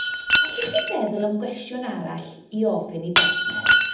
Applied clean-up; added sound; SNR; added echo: none; Shatter; -3 dB; reverberation time 0.8 s.